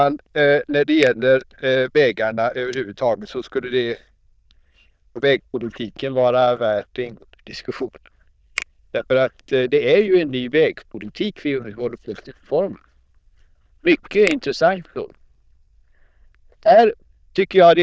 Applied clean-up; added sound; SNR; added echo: neural diffusion model UNIVERSE++.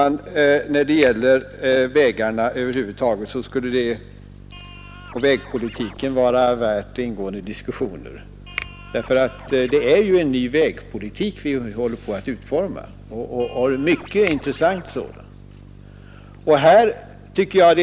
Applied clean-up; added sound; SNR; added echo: none; Scratching (performance technique) + Finger snapping; 18 dB; none.